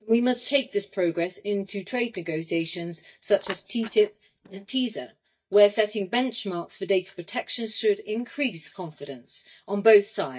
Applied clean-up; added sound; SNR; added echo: neural mask model DeepFilterNet 3.